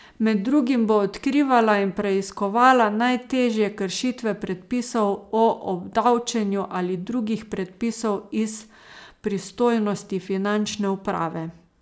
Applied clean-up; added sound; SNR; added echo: none; none; none; none.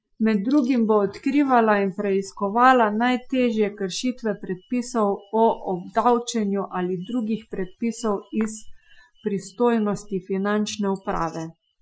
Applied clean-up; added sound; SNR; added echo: classical method Wiener filter.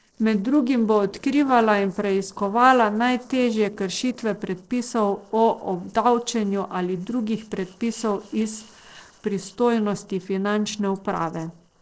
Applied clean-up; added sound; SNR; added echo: neural separator model SepFormer DNS4.